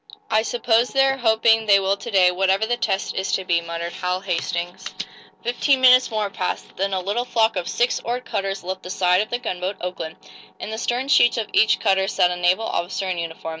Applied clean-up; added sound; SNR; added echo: none; none; none; none.